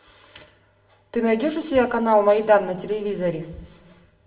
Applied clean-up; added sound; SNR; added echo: none; none; none; reverberation time 0.7 s.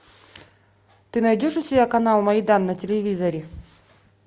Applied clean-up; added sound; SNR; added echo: none; none; none; none.